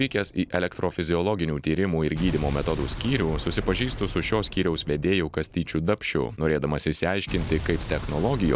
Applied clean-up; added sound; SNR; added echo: none; Explosion; 10 dB; none.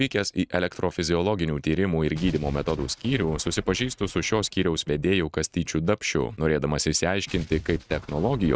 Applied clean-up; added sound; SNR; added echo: neural mask model RNNoise.